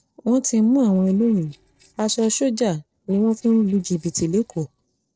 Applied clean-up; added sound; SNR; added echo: neural separator model SepFormer DNS4.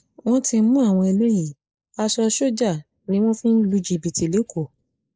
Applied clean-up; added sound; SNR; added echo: neural mask model Resemble Enhance denoiser.